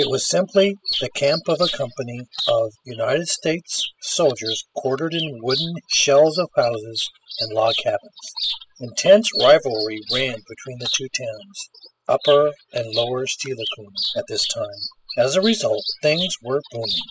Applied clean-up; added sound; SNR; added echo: classical method spectral subtraction.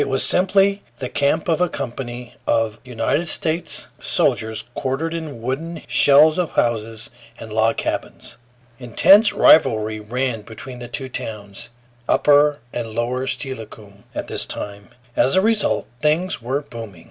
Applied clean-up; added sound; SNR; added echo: none; none; none; none.